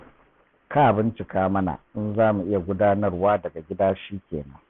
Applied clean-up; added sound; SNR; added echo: none; none; none; none.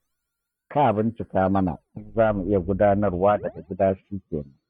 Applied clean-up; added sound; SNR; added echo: neural mask model DeepFilterNet 3.